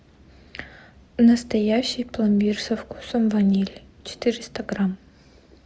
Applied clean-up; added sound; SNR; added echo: none; none; none; none.